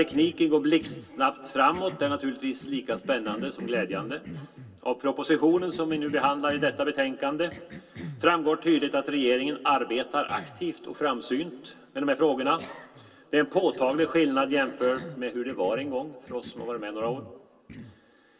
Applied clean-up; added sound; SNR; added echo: none; Cough; 18 dB; reverberation time 2.8 s.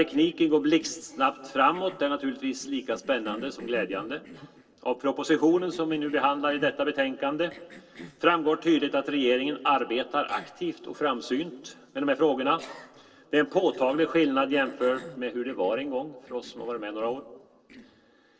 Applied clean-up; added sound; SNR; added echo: neural separator model SepFormer DNS4.